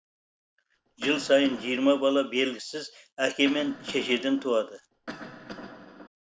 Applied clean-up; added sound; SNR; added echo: none; Cough; 15 dB; none.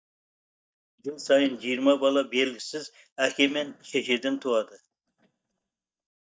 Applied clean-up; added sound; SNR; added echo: neural mask model DeepFilterNet 3.